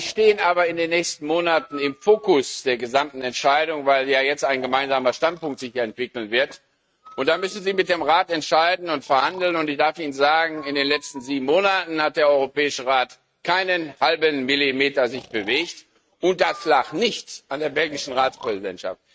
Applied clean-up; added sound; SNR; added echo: neural mask model RNNoise.